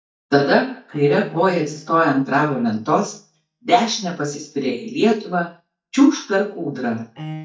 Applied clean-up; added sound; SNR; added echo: neural mask model DeepFilterNet 3.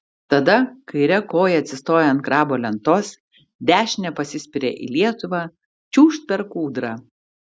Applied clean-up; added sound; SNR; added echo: none; none; none; none.